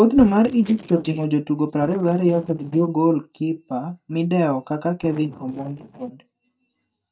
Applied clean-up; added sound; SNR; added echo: neural mask model DeepFilterNet 3.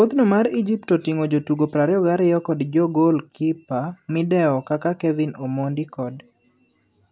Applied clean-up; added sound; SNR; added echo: none; none; none; none.